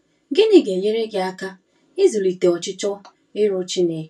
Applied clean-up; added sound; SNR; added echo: none; none; none; reverberation time 0.2 s.